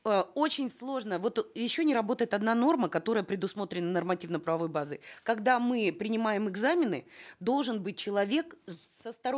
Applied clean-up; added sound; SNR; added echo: none; none; none; none.